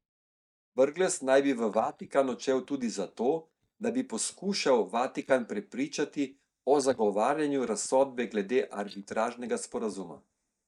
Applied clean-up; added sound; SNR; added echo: neural mask model DeepFilterNet 3.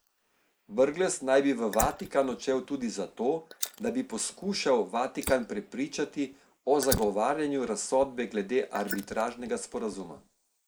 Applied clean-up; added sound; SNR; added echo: neural mask model Resemble Enhance denoiser.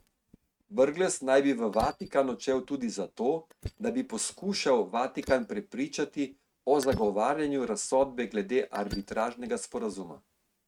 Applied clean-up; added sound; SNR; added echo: neural mask model RNNoise.